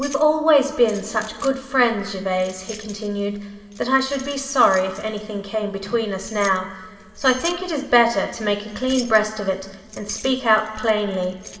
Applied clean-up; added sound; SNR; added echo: none; Keys jangling; 19 dB; reverberation time 2.5 s.